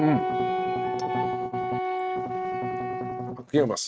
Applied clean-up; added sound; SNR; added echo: neural mask model RNNoise.